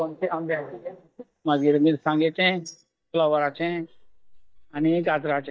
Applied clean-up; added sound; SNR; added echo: neural mask model DeepFilterNet 3.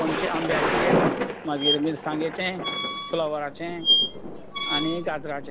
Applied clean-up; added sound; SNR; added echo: none; Squeak + Thunder; -3 dB; none.